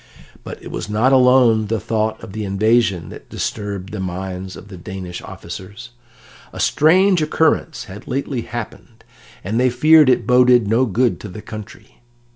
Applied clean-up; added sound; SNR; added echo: none; none; none; none.